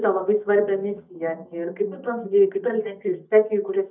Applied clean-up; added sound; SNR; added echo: neural mask model DeepFilterNet 3.